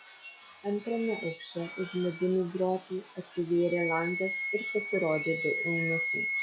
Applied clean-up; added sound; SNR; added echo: classical method log-MMSE.